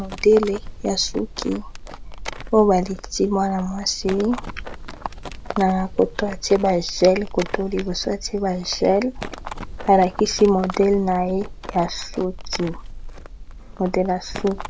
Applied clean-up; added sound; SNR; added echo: none; Livestock, farm animals, working animals; 11 dB; none.